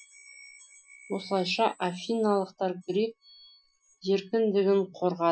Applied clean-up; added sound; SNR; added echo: classical method Wiener filter.